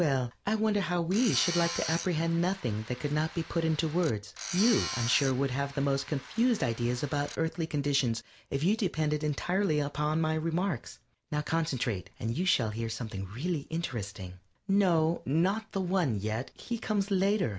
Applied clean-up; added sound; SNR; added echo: none; Tools; 9 dB; none.